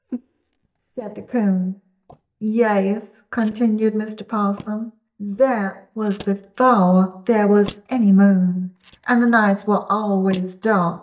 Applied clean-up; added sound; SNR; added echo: neural mask model DeepFilterNet 3.